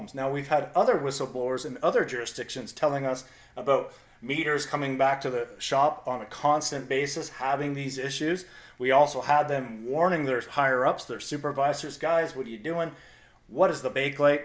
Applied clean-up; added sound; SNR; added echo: none; none; none; none.